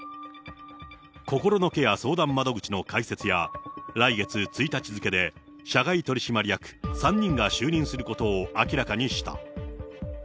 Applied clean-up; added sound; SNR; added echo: none; none; none; none.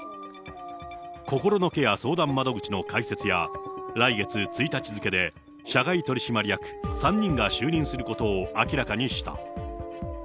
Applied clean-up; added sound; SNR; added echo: none; Dog; 13 dB; none.